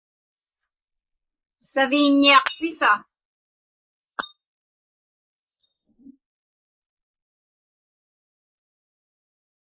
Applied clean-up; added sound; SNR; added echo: neural mask model Resemble Enhance denoiser.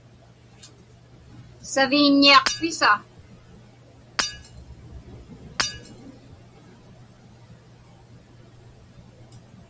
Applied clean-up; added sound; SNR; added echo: none; Shatter / Hammer; 7 dB; none.